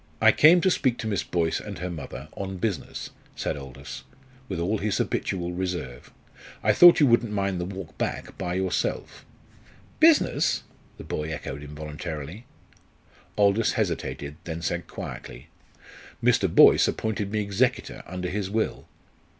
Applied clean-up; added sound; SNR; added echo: none; none; none; none.